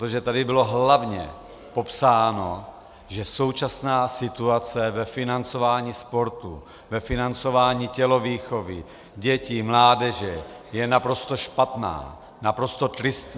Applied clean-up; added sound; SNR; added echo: none; none; none; none.